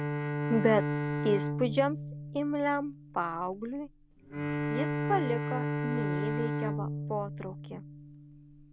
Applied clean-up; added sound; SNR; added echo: none; Bowed string instrument; 1 dB; none.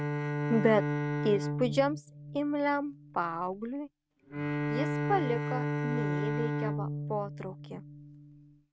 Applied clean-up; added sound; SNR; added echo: neural mask model RNNoise.